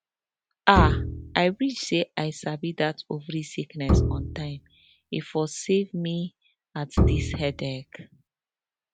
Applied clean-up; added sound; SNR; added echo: none; Bowed string instrument; -2 dB; none.